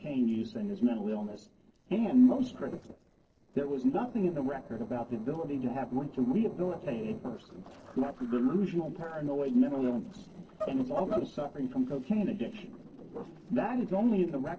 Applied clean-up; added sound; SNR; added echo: neural separator model SepFormer DNS4.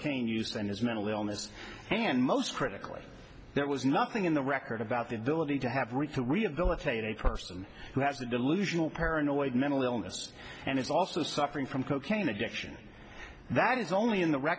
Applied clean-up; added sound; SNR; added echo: none; none; none; none.